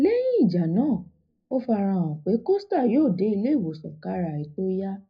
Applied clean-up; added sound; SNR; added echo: none; none; none; reverberation time 0.4 s.